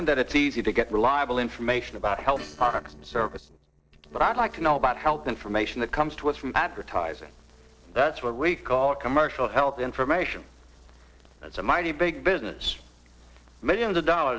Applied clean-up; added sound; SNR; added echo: neural separator model SepFormer DNS4.